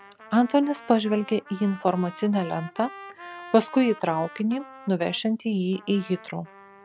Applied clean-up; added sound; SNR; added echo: none; Trumpet; 19 dB; none.